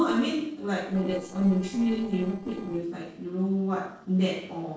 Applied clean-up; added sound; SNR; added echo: neural separator model SepFormer DNS4.